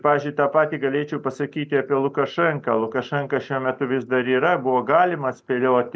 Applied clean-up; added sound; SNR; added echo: none; none; none; none.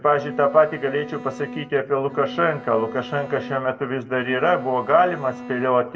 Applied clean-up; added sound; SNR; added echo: none; Bowed string instrument; 15 dB; reverberation time 0.6 s.